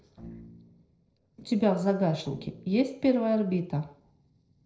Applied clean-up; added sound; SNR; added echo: neural separator model SepFormer DNS4.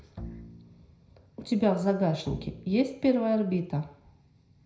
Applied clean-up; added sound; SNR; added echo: none; Bowed string instrument; 17 dB; reverberation time 0.4 s.